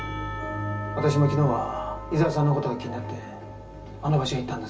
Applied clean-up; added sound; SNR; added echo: none; Church bell / Percussion; 14 dB; reverberation time 0.2 s.